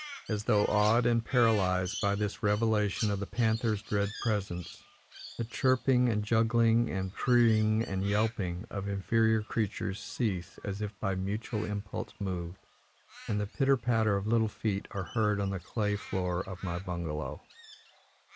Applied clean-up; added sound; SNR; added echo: none; Crow; 19 dB; none.